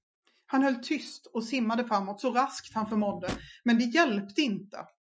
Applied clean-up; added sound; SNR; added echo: classical method Wiener filter.